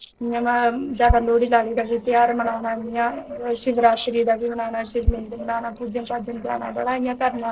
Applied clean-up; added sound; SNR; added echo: neural separator model SepFormer DNS4.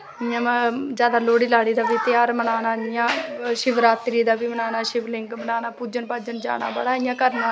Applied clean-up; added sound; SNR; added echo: none; none; none; none.